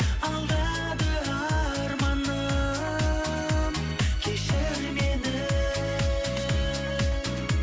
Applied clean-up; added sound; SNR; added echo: none; none; none; none.